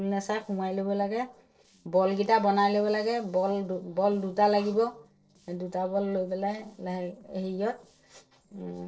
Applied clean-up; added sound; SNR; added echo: neural separator model SepFormer DNS4.